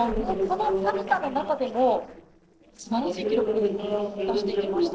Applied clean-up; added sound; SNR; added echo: neural separator model SepFormer DNS4.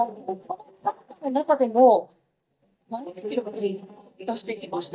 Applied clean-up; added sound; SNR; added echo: neural mask model DeepFilterNet 3.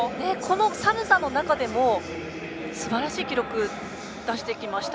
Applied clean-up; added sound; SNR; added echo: none; none; none; none.